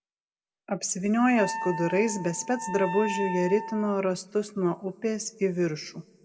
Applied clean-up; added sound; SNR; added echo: none; Wind instrument, woodwind instrument; 7 dB; reverberation time 1.5 s.